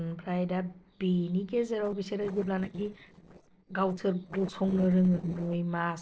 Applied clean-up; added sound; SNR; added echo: neural separator model SepFormer DNS4.